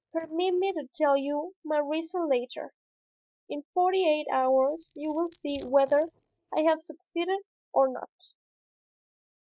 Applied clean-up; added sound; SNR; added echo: neural mask model DeepFilterNet 3.